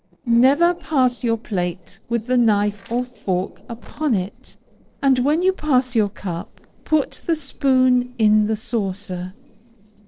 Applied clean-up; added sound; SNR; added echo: neural separator model SepFormer DNS4.